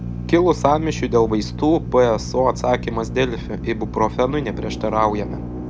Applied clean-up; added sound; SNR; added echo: none; Drill; 8 dB; none.